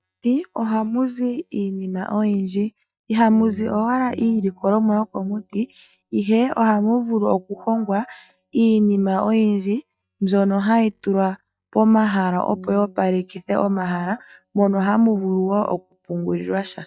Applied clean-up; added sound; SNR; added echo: neural mask model DeepFilterNet 3.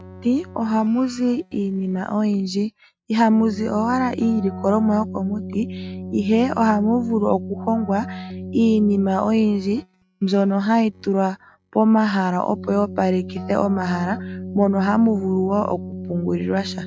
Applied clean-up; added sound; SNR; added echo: neural mask model RNNoise.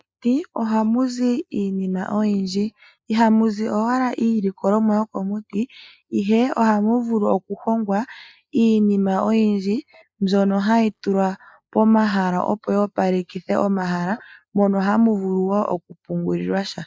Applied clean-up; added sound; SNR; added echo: neural mask model Resemble Enhance denoiser.